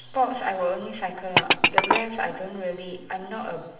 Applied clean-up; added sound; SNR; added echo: none; Glass; -3 dB; reverberation time 0.8 s.